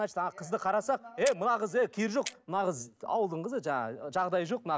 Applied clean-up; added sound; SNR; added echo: none; Clock; 15 dB; none.